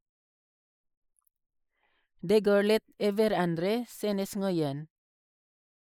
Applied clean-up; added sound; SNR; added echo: neural mask model Resemble Enhance denoiser.